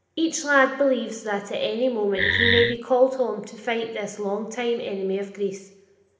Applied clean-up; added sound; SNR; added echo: none; Wood; -3 dB; reverberation time 1.0 s.